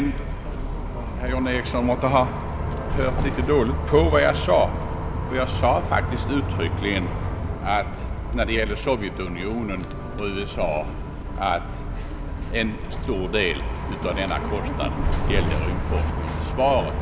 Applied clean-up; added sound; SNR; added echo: none; Bus; 1 dB; none.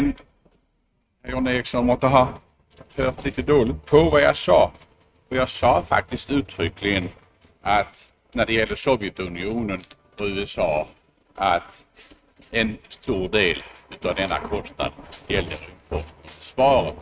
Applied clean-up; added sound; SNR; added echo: neural mask model RNNoise.